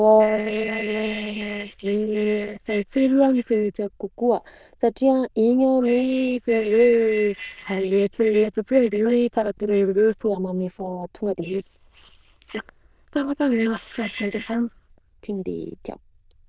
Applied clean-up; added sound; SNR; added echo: neural diffusion model UNIVERSE++.